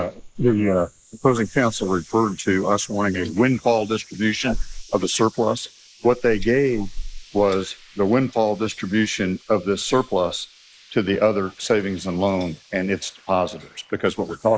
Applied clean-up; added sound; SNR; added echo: neural mask model Resemble Enhance denoiser.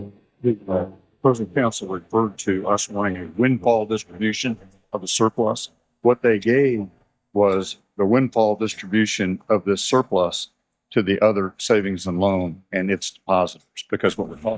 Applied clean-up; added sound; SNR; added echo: neural mask model DeepFilterNet 3.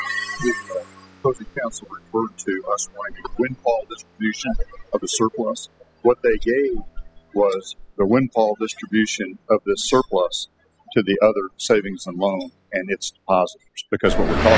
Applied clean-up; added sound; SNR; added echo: classical method spectral subtraction.